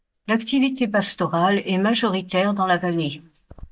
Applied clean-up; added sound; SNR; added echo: neural mask model DeepFilterNet 3.